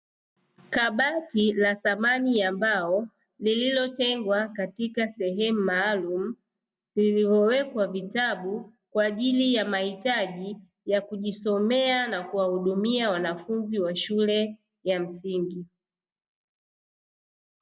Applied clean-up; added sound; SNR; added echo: none; none; none; none.